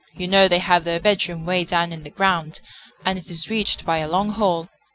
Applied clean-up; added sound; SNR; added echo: none; none; none; none.